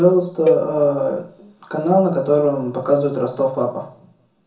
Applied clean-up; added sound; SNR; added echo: none; Cowbell; 5 dB; reverberation time 0.6 s.